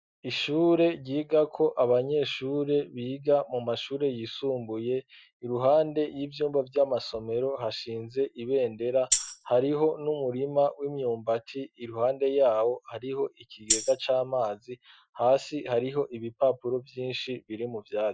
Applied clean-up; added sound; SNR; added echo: classical method Wiener filter.